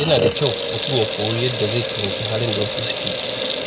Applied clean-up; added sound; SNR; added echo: none; Sink (filling or washing) / Water tap, faucet; 0 dB; none.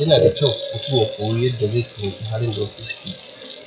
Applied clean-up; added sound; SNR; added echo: classical method log-MMSE.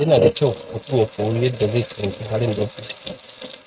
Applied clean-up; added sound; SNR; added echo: neural mask model RNNoise.